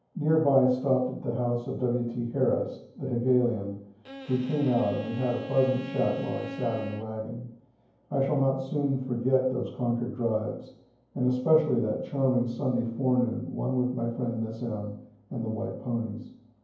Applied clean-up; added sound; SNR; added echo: none; Bowed string instrument; 13 dB; reverberation time 0.9 s.